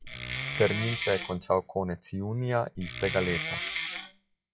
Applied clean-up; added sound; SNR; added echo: classical method log-MMSE.